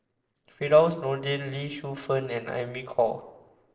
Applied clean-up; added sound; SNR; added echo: neural separator model SepFormer DNS4.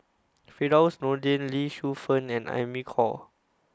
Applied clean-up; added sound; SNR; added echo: none; none; none; none.